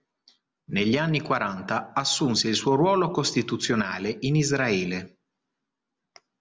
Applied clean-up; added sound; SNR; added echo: none; none; none; none.